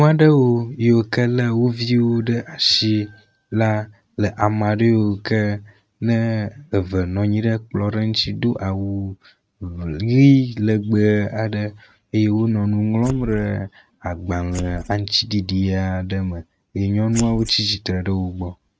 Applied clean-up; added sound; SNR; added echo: neural mask model RNNoise.